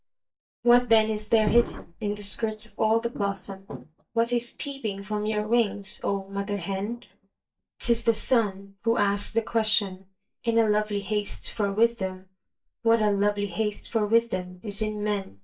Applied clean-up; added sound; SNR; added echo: neural mask model DeepFilterNet 3.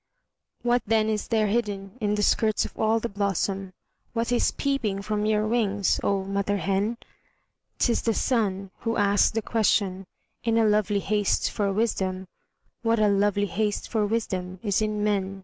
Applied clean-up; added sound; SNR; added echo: none; none; none; none.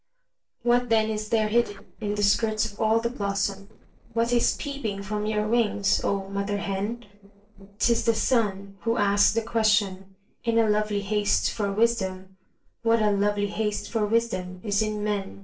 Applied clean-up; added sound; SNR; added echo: neural separator model SepFormer DNS4.